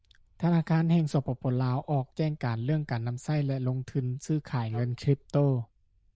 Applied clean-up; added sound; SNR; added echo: neural diffusion model UNIVERSE++.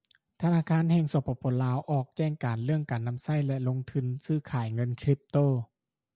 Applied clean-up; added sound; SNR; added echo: none; none; none; none.